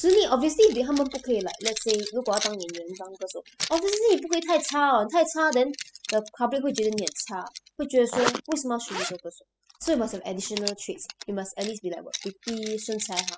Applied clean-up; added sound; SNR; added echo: classical method spectral subtraction.